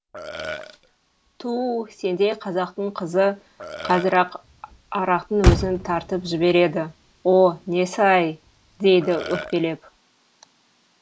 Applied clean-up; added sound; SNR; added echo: none; Motor vehicle (road) + Burping, eructation; 8 dB; none.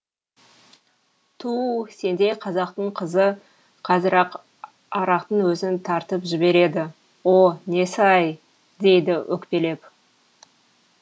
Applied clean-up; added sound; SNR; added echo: none; none; none; none.